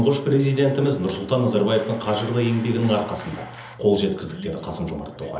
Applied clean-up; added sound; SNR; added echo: none; none; none; reverberation time 0.7 s.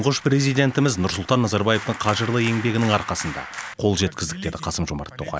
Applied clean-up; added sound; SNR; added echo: none; none; none; none.